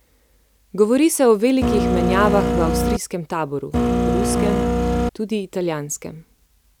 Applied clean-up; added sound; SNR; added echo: none; Printer; -3 dB; none.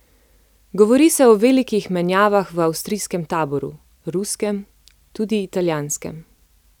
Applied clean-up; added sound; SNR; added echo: none; none; none; none.